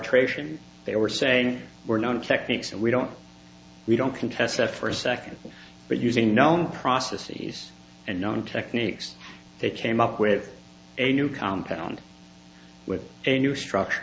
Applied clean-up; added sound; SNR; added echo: none; none; none; none.